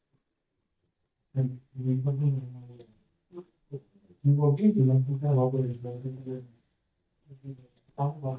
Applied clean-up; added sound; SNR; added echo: neural mask model DeepFilterNet 3.